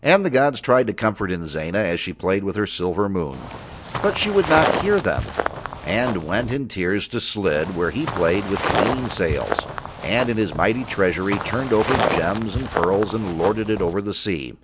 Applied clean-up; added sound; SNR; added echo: none; Walk, footsteps; 5 dB; none.